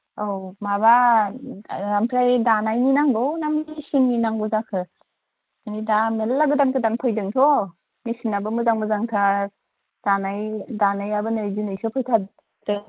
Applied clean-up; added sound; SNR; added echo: neural mask model Resemble Enhance denoiser.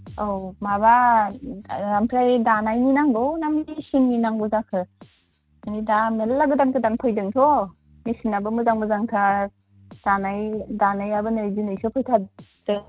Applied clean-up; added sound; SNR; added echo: neural mask model RNNoise.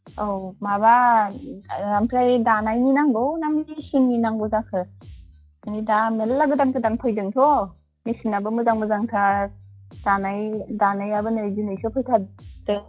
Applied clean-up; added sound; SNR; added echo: classical method log-MMSE.